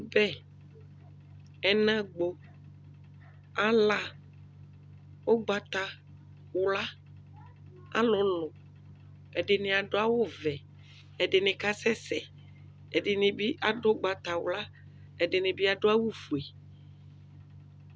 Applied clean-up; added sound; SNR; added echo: none; none; none; none.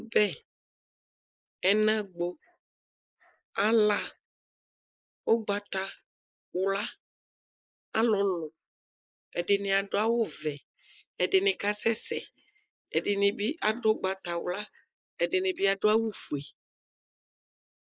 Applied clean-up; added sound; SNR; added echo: neural mask model Resemble Enhance denoiser.